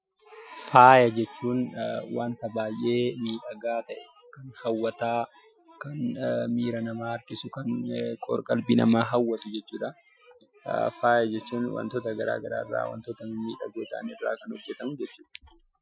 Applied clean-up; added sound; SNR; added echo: classical method Wiener filter.